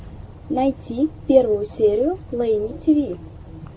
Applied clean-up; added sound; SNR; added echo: none; none; none; none.